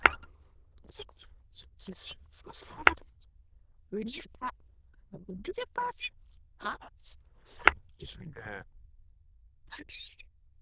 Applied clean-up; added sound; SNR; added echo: neural diffusion model UNIVERSE++.